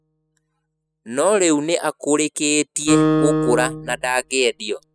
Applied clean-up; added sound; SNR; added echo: classical method spectral subtraction.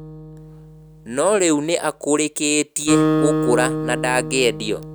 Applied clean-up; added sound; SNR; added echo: none; Acoustic guitar; 3 dB; none.